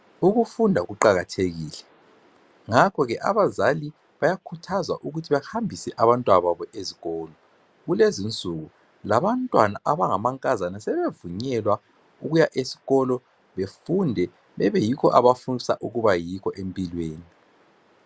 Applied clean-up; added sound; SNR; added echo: none; none; none; none.